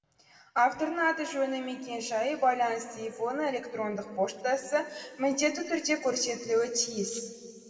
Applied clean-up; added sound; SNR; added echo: none; none; none; reverberation time 2.4 s.